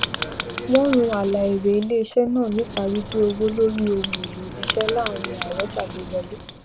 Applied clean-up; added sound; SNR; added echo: none; Writing; 6 dB; none.